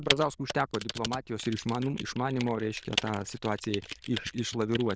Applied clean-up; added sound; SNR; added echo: neural diffusion model UNIVERSE++.